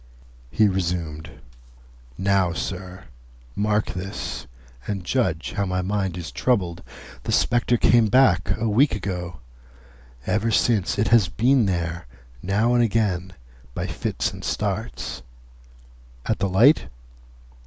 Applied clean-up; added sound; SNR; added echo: none; none; none; none.